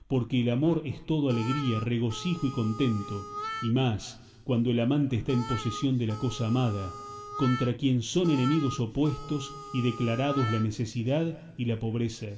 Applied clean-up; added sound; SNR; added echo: none; Harmonica; 11 dB; reverberation time 2.7 s.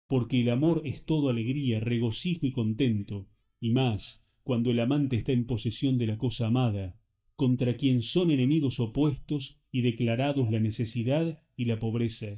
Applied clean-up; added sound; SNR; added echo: neural mask model DeepFilterNet 3.